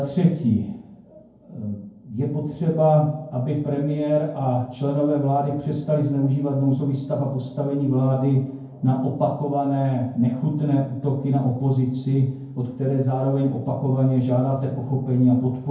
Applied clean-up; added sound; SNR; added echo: none; none; none; reverberation time 0.9 s.